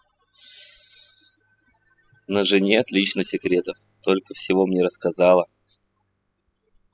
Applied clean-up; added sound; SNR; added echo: classical method spectral subtraction.